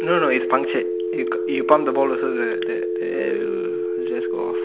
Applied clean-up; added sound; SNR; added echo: none; Telephone; 0 dB; none.